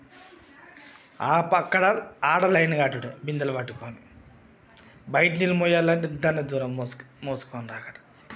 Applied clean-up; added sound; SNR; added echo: none; none; none; none.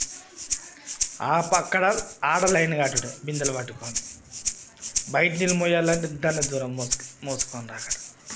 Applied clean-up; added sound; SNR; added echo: none; Rattle (instrument); 6 dB; none.